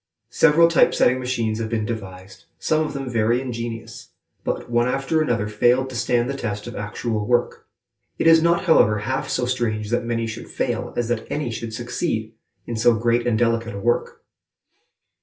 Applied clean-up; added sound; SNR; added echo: none; none; none; reverberation time 0.2 s.